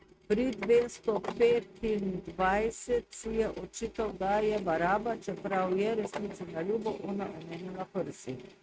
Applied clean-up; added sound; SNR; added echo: neural mask model RNNoise.